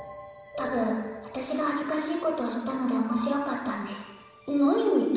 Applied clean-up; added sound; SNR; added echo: none; none; none; reverberation time 1.3 s.